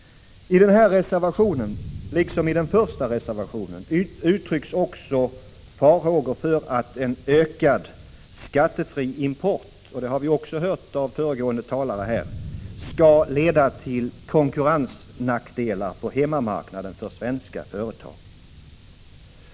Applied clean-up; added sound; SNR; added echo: none; Thunder; 19 dB; none.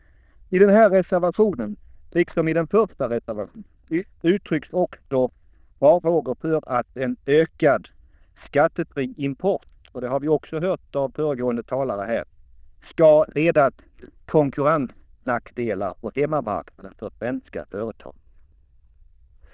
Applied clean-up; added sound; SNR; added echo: neural diffusion model UNIVERSE++.